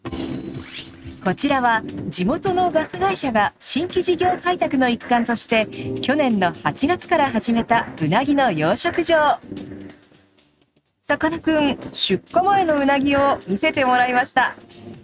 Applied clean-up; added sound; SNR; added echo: neural mask model RNNoise.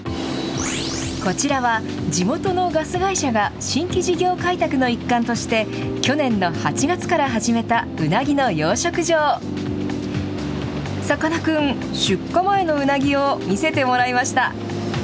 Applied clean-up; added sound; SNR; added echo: none; none; none; none.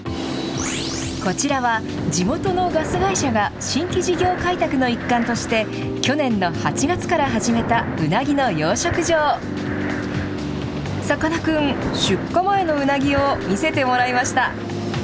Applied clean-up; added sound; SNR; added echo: none; Breathing; 10 dB; none.